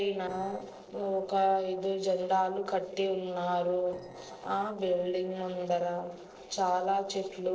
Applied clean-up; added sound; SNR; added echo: neural separator model SepFormer DNS4.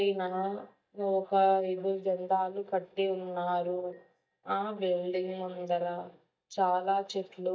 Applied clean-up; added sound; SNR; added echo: neural mask model DeepFilterNet 3.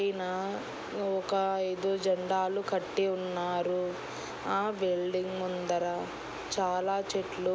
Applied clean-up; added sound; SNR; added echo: none; none; none; none.